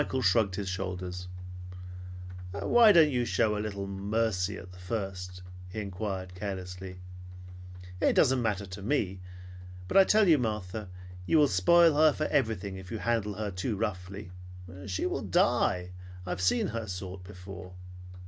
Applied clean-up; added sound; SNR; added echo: none; none; none; none.